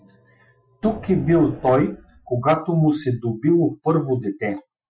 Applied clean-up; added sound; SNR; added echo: classical method Wiener filter.